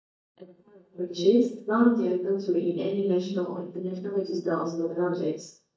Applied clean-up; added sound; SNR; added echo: neural mask model DeepFilterNet 3.